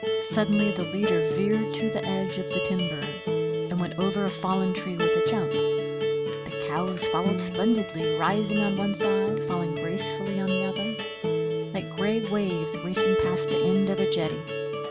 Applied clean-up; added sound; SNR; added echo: none; Acoustic guitar; -1 dB; none.